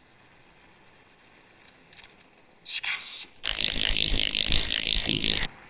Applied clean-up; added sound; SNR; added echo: neural separator model SepFormer WHAMR!.